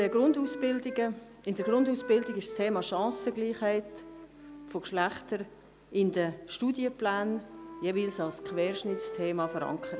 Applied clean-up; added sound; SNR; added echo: none; Wind instrument, woodwind instrument; 12 dB; none.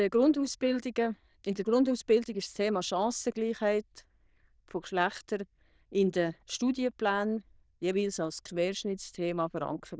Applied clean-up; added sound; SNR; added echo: neural diffusion model UNIVERSE++.